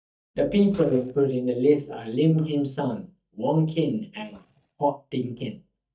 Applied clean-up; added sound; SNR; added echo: neural mask model DeepFilterNet 3.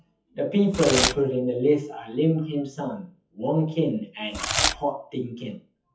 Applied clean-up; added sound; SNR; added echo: classical method WPE with log-MMSE.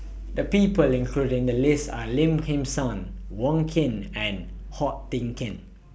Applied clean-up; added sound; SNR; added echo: none; none; none; none.